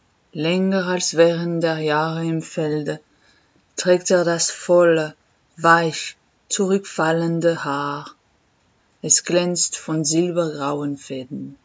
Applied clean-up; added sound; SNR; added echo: none; none; none; none.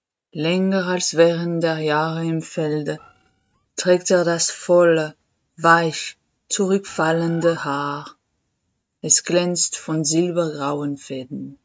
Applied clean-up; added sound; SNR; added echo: neural mask model RNNoise.